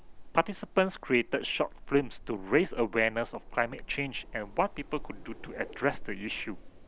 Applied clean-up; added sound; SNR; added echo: none; Wind; 12 dB; none.